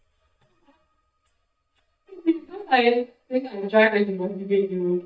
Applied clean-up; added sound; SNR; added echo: neural mask model DeepFilterNet 3.